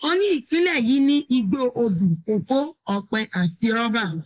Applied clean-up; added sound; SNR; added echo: neural mask model Resemble Enhance denoiser.